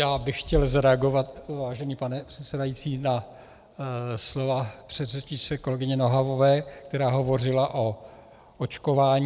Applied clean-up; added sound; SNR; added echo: none; none; none; none.